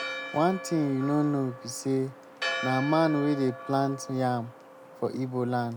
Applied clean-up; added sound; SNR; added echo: none; Church bell; 10 dB; none.